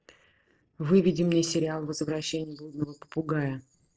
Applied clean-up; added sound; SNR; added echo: neural separator model SepFormer DNS4.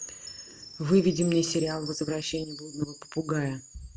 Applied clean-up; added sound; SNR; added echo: none; Chime; 15 dB; none.